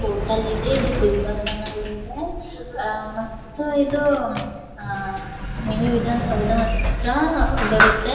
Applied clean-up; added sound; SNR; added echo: none; Sliding door; 1 dB; reverberation time 1.0 s.